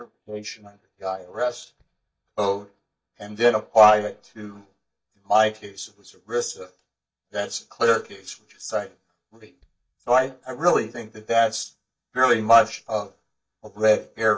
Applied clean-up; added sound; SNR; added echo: neural mask model DeepFilterNet 3.